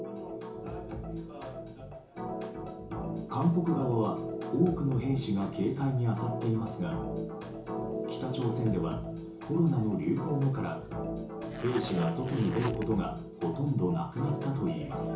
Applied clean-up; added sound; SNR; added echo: none; Zipper (clothing); 13 dB; reverberation time 0.7 s.